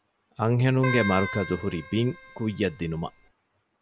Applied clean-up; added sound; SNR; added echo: none; Keyboard (musical); 9 dB; none.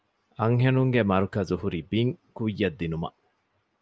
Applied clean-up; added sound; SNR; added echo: none; none; none; none.